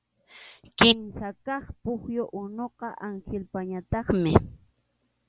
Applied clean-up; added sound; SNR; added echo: none; none; none; none.